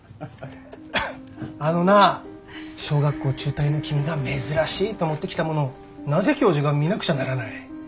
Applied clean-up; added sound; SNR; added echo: none; none; none; none.